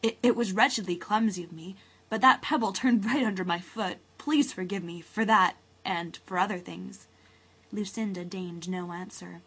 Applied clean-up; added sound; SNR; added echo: none; none; none; none.